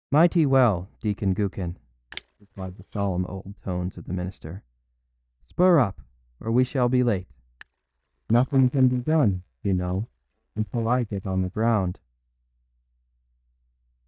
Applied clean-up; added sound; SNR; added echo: neural mask model DeepFilterNet 3.